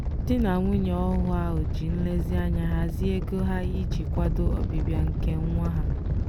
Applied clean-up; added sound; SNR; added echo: none; Animal; -3 dB; none.